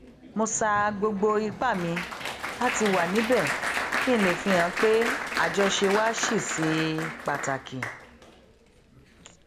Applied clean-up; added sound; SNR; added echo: none; Applause; 5 dB; none.